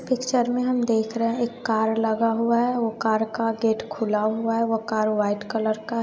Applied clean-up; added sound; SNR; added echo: none; none; none; none.